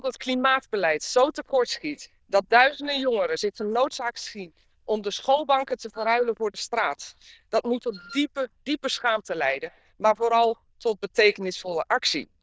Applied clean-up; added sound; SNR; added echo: neural diffusion model UNIVERSE++.